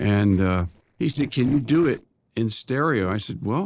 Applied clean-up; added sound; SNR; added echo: neural separator model SepFormer DNS4.